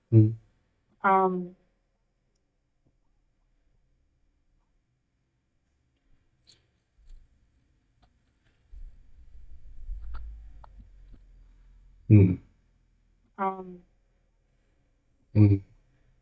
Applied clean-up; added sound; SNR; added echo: neural mask model DeepFilterNet 3.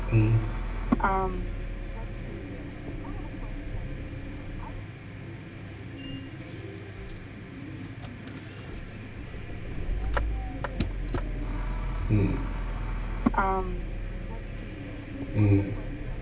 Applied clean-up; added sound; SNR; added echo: none; Motor vehicle (road); -1 dB; reverberation time 0.8 s.